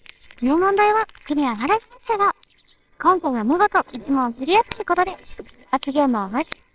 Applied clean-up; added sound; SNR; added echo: neural separator model SepFormer WHAMR!.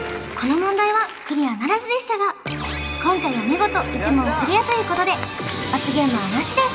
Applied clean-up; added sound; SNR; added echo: none; none; none; none.